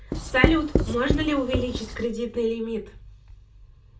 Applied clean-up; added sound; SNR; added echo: none; Writing; -1 dB; reverberation time 0.2 s.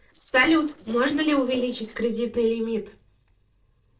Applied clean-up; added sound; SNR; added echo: neural separator model SepFormer DNS4.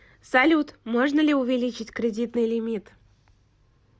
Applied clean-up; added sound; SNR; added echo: none; none; none; none.